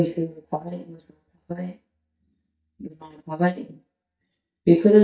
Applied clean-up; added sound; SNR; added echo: neural mask model DeepFilterNet 3.